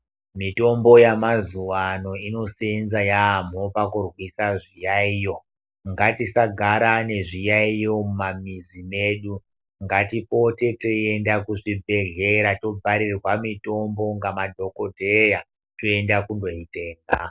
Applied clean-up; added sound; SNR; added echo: none; none; none; none.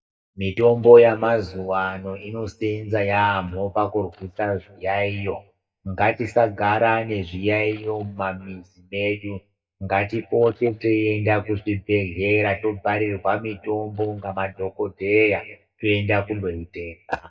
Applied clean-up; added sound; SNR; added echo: neural mask model DeepFilterNet 3.